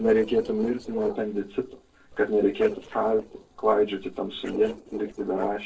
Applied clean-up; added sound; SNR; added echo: neural separator model SepFormer DNS4.